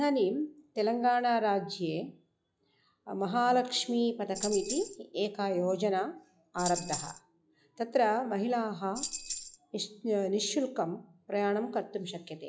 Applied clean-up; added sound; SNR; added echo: classical method log-MMSE.